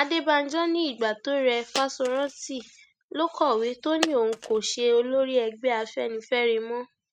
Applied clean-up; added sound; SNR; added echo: neural mask model RNNoise.